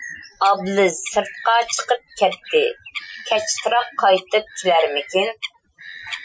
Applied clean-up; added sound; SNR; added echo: classical method Wiener filter.